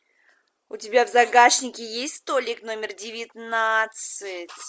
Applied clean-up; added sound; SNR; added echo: none; none; none; none.